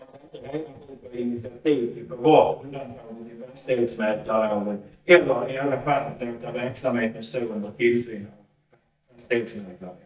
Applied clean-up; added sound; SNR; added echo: neural mask model DeepFilterNet 3.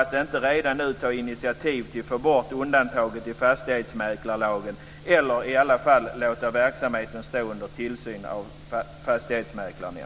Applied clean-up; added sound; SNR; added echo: none; none; none; none.